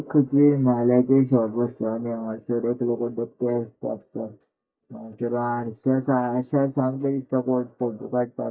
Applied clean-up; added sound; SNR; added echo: neural mask model DeepFilterNet 3.